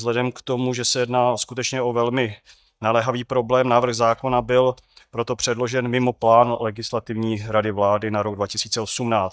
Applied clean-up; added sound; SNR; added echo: neural mask model DeepFilterNet 3.